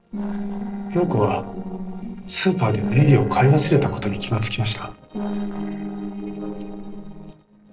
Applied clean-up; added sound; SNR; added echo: neural separator model SepFormer DNS4.